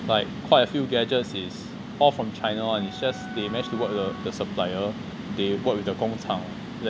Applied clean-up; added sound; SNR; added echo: none; Wind instrument, woodwind instrument; 16 dB; none.